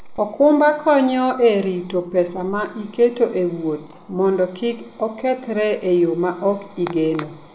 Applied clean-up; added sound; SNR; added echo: none; none; none; none.